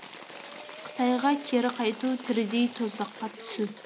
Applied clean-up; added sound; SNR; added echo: none; Applause / Crowd / Cheering; 14 dB; none.